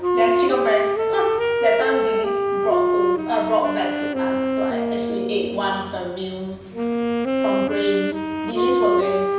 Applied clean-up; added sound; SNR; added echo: none; Wind instrument, woodwind instrument; -3 dB; reverberation time 0.9 s.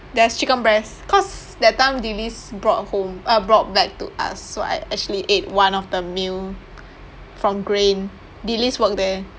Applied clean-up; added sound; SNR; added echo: none; none; none; none.